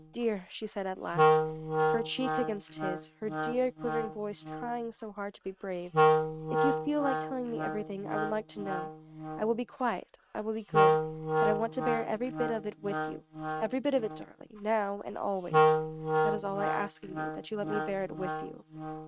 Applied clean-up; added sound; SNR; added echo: neural mask model RNNoise.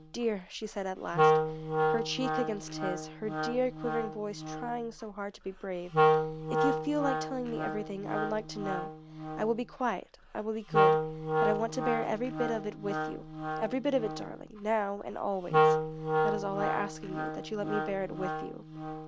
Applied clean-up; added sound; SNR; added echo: none; Wind instrument, woodwind instrument; -3 dB; none.